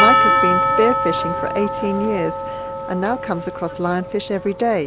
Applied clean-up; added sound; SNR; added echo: none; Percussion; -1 dB; none.